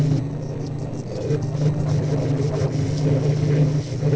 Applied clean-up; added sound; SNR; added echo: neural separator model SepFormer DNS4.